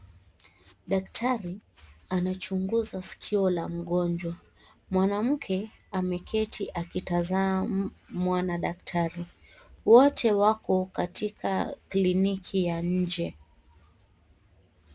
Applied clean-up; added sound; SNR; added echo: none; none; none; none.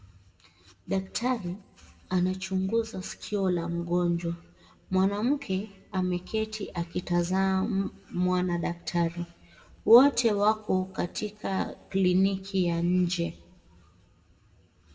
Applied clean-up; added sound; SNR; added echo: none; none; none; reverberation time 0.6 s.